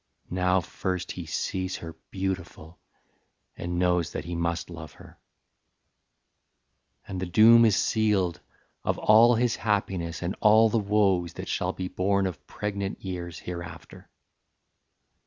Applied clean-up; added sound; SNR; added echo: none; none; none; none.